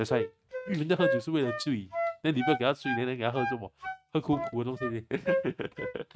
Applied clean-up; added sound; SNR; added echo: neural mask model RNNoise.